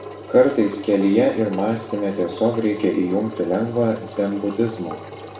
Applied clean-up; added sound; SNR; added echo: none; Engine; 15 dB; reverberation time 0.6 s.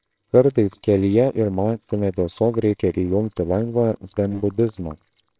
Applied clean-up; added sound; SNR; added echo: neural separator model SepFormer WHAMR!.